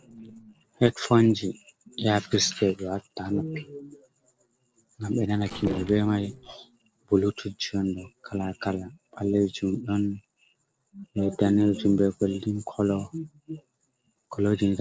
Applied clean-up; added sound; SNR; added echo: neural separator model SepFormer DNS4.